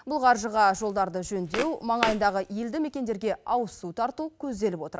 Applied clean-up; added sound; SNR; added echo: none; Walk, footsteps; 10 dB; none.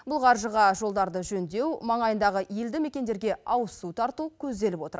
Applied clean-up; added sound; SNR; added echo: none; none; none; none.